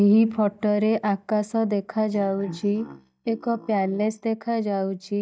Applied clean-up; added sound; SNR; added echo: neural mask model DeepFilterNet 3.